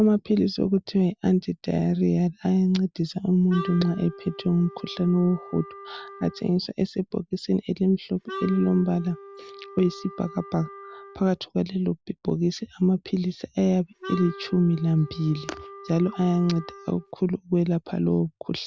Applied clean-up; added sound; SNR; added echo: none; Wind instrument, woodwind instrument; 16 dB; none.